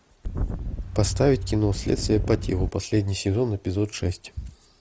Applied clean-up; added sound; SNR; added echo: none; Wind; 4 dB; none.